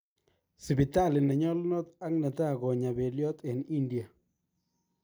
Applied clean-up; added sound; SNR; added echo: none; none; none; none.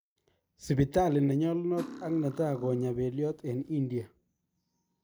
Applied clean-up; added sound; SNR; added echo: none; Cutlery, silverware; 15 dB; none.